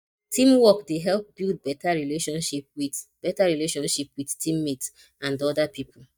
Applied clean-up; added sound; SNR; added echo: neural mask model DeepFilterNet 3.